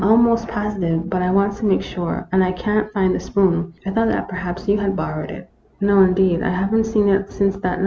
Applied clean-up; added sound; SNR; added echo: none; none; none; none.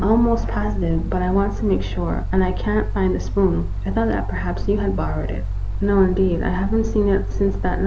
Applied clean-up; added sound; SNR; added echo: none; Mechanical fan; 2 dB; none.